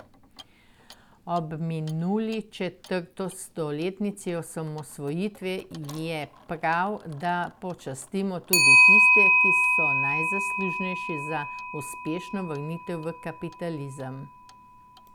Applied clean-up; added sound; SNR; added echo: none; Clock; -5 dB; none.